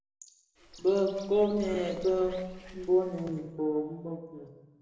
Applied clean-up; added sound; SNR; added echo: none; Bird; 19 dB; reverberation time 1.2 s.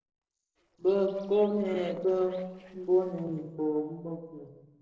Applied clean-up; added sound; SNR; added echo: neural separator model SepFormer DNS4.